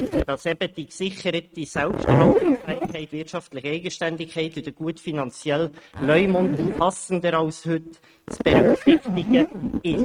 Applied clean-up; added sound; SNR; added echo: neural mask model RNNoise.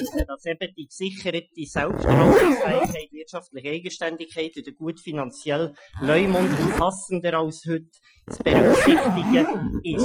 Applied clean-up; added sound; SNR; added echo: classical method Wiener filter.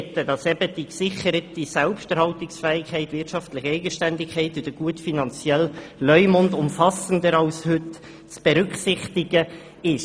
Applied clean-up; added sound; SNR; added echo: none; none; none; none.